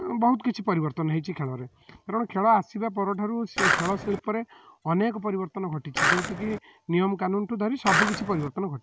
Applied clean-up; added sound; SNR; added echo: none; Skateboard; -1 dB; none.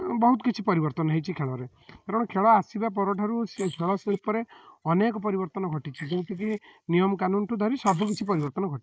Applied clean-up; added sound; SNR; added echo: neural mask model Resemble Enhance denoiser.